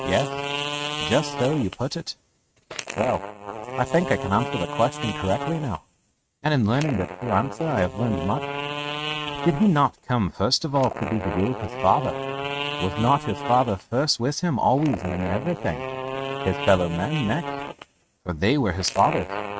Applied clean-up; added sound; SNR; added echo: neural mask model RNNoise.